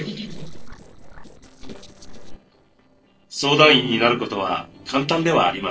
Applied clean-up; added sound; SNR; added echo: neural separator model SepFormer DNS4.